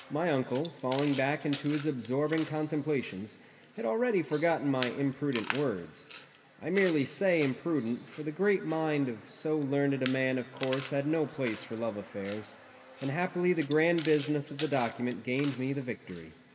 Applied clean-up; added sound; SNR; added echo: none; Chewing, mastication; 13 dB; reverberation time 1.4 s.